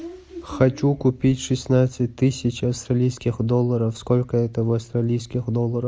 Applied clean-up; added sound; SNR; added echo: none; none; none; none.